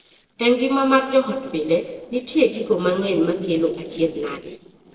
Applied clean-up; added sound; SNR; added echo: neural separator model SepFormer DNS4.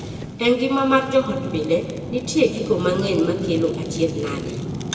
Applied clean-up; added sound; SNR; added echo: none; Fire; 8 dB; reverberation time 1.9 s.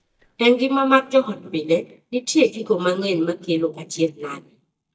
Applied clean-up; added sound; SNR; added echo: neural mask model DeepFilterNet 3.